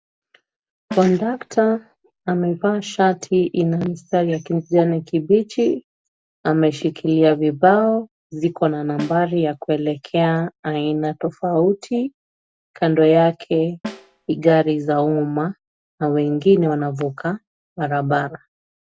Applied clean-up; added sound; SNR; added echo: none; Snare drum; 18 dB; none.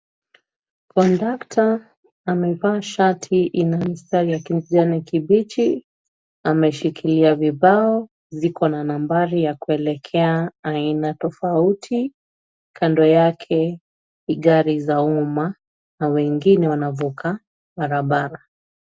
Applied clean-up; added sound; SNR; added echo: none; none; none; none.